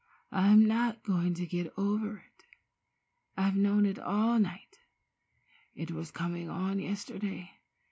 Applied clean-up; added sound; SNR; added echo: none; none; none; none.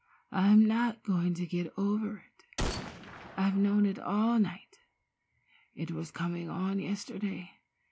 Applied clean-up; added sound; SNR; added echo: none; Gunshot, gunfire; 10 dB; none.